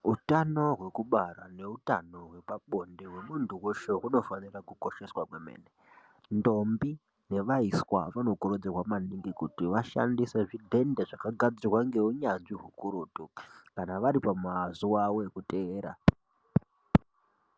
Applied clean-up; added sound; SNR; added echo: none; none; none; none.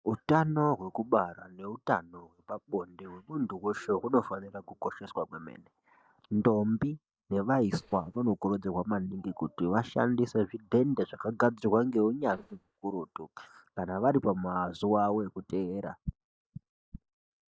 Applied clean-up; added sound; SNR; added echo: neural mask model DeepFilterNet 3.